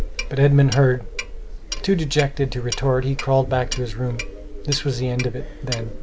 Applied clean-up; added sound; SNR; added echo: none; Clock; 8 dB; none.